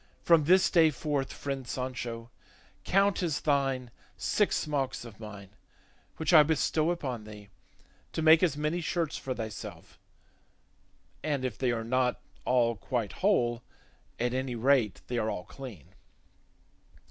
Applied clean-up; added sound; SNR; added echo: none; none; none; none.